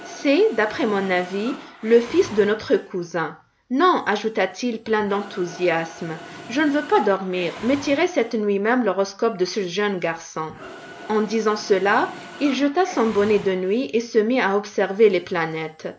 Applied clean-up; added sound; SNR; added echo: none; Mechanisms; 19 dB; none.